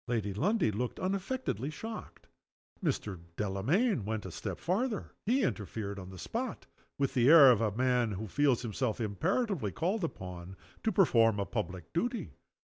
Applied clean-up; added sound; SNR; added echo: none; none; none; none.